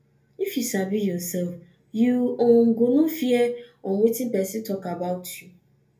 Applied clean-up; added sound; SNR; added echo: none; none; none; reverberation time 0.3 s.